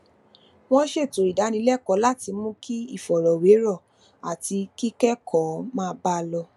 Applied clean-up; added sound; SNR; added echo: none; none; none; none.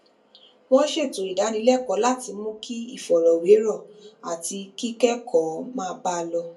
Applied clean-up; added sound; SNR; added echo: none; none; none; reverberation time 0.2 s.